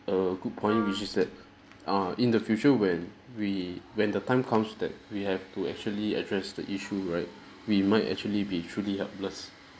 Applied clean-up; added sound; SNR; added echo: none; Wind instrument, woodwind instrument; 10 dB; none.